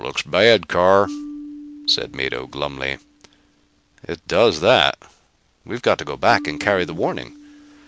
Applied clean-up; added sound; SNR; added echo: none; Marimba, xylophone; 18 dB; none.